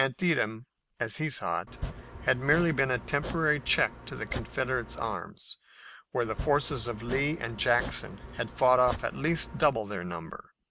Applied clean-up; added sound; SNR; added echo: none; Domestic sounds, home sounds; 11 dB; none.